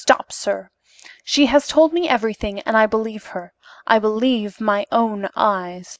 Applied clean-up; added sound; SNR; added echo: none; none; none; none.